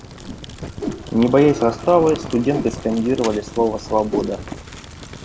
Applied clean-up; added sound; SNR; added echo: none; Fire + Whoosh, swoosh, swish; 12 dB; none.